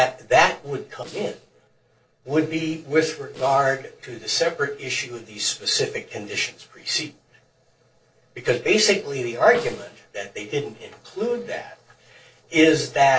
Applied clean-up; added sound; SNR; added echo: neural separator model SepFormer DNS4.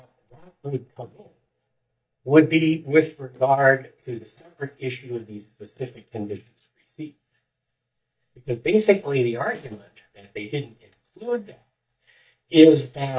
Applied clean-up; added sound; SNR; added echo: neural mask model DeepFilterNet 3.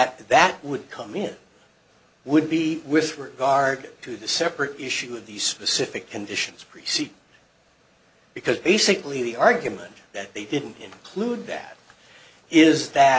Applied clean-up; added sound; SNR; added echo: none; none; none; none.